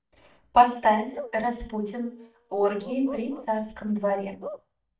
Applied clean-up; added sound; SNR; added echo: neural mask model DeepFilterNet 3.